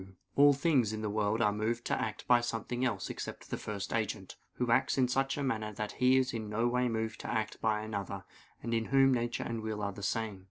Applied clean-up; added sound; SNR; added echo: none; none; none; none.